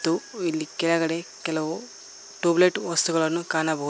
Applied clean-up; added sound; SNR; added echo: none; none; none; none.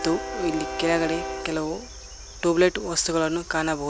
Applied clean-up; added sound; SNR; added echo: none; Train; 10 dB; none.